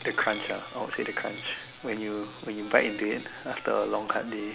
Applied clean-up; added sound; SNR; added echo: none; Harmonica + Coin (dropping); 16 dB; none.